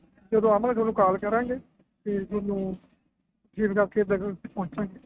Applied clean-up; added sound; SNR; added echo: neural mask model RNNoise.